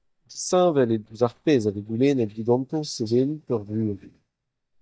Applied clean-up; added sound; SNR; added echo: neural mask model DeepFilterNet 3.